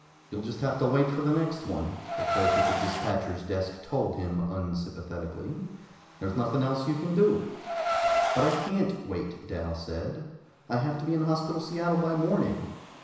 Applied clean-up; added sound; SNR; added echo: none; Car; 6 dB; reverberation time 1.0 s.